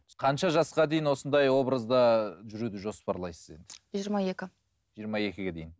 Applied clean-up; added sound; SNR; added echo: none; none; none; none.